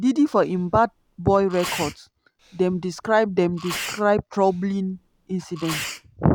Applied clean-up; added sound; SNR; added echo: none; Sneeze; 14 dB; none.